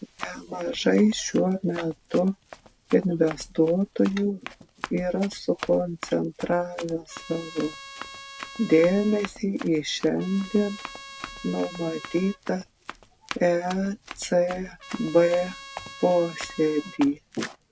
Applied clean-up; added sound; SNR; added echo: none; Run + Trumpet; 16 dB; none.